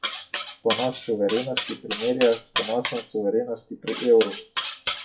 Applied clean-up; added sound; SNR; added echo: classical method WPE with log-MMSE.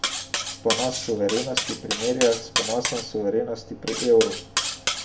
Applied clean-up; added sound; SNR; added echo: none; Cutlery, silverware; 4 dB; reverberation time 0.4 s.